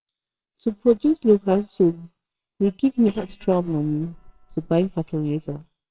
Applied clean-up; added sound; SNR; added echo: neural separator model SepFormer WHAMR!.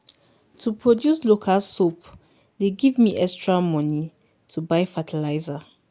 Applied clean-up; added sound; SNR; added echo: none; none; none; none.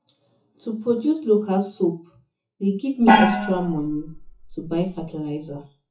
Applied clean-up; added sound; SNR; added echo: classical method WPE with log-MMSE.